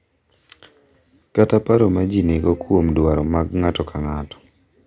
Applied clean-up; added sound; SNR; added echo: none; none; none; none.